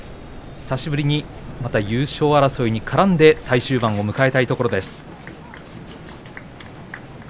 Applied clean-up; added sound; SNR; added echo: none; none; none; none.